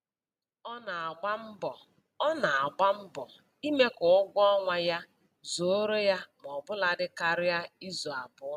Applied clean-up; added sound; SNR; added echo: none; none; none; none.